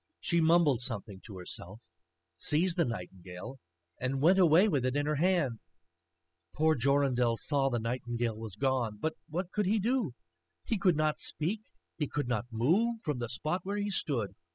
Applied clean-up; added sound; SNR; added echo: classical method spectral subtraction.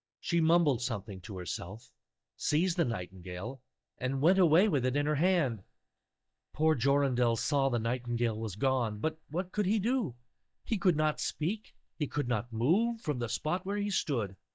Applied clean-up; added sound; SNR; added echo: neural mask model DeepFilterNet 3.